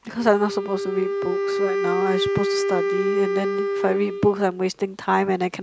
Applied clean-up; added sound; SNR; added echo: none; Wind instrument, woodwind instrument; 1 dB; none.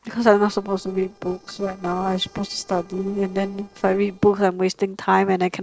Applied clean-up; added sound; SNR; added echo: neural separator model SepFormer DNS4.